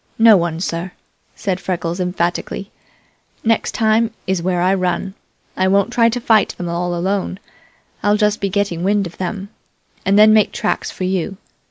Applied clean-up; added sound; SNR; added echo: none; none; none; none.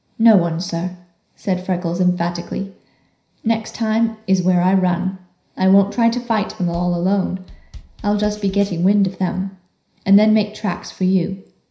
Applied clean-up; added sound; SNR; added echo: none; Bass drum / Snare drum / Drum kit; 19 dB; reverberation time 0.5 s.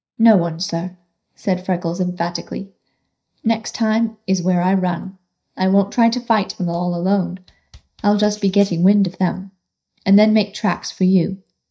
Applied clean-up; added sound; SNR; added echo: neural mask model DeepFilterNet 3.